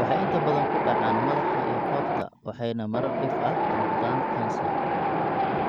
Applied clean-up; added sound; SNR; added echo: none; Wind; -5 dB; none.